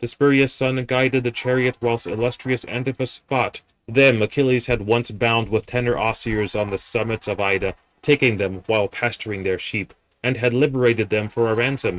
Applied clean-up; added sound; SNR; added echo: neural mask model RNNoise.